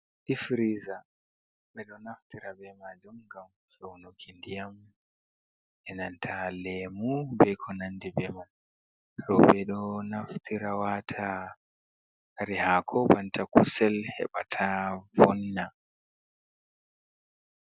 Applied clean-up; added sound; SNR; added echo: none; none; none; none.